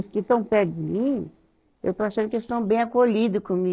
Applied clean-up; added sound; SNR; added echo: neural separator model SepFormer DNS4.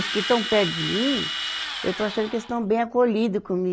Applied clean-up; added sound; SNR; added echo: none; Drill; 7 dB; none.